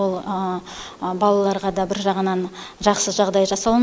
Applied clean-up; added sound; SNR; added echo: none; none; none; none.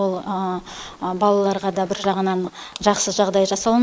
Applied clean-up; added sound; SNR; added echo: neural mask model Resemble Enhance denoiser.